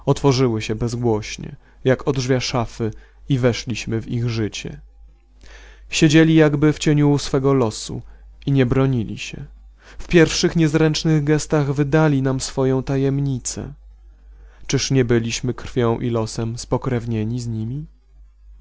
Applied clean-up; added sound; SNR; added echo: none; none; none; none.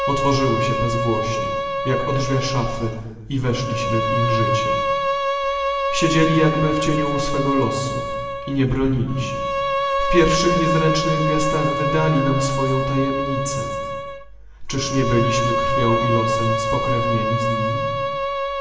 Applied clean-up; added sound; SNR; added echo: none; Bowed string instrument; 1 dB; reverberation time 1.3 s.